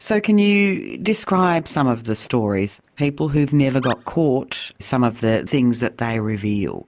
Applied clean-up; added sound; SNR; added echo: neural mask model Resemble Enhance denoiser.